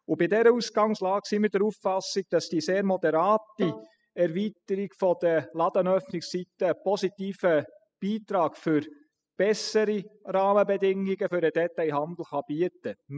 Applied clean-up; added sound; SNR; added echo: classical method spectral subtraction.